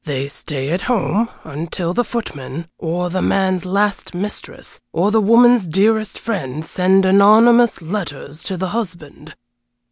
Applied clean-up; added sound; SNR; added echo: none; none; none; none.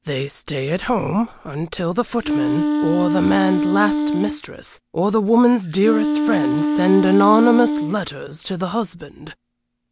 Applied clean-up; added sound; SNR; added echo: none; Wind instrument, woodwind instrument; 0 dB; none.